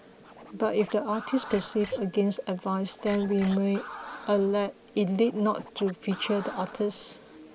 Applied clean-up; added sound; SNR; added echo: none; Bicycle bell + Scratching (performance technique); 13 dB; none.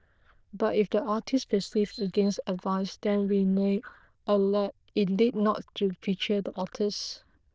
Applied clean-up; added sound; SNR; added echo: neural diffusion model UNIVERSE++.